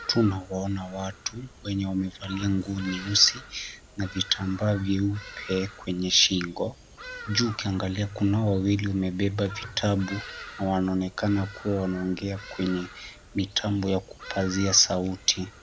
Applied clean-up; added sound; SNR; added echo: none; Bird vocalization, bird call, bird song; 17 dB; none.